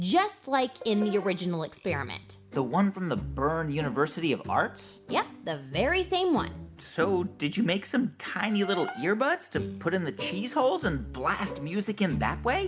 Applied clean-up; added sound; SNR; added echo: none; none; none; none.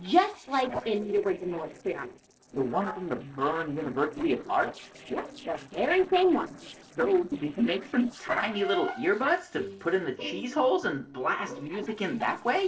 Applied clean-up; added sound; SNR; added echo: neural separator model SepFormer DNS4.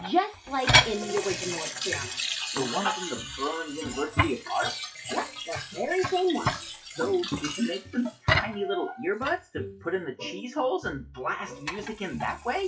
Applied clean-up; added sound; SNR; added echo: classical method WPE with log-MMSE.